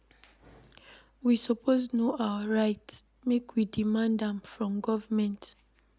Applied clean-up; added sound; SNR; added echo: none; none; none; none.